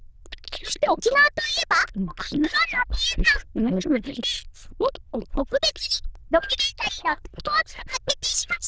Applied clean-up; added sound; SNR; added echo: neural diffusion model UNIVERSE++.